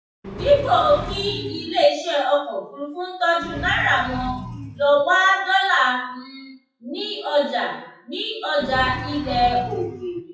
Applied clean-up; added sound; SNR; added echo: classical method WPE with log-MMSE.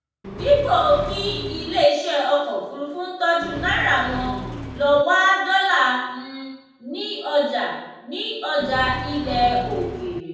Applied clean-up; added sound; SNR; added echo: none; Accelerating, revving, vroom; 10 dB; reverberation time 1.2 s.